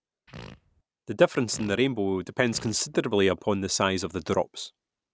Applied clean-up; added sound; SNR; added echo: none; Fart; 18 dB; none.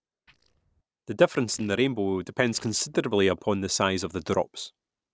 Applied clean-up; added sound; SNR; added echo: neural separator model SepFormer DNS4.